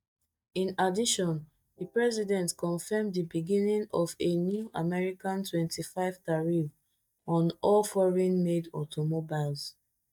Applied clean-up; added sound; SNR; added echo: neural mask model DeepFilterNet 3.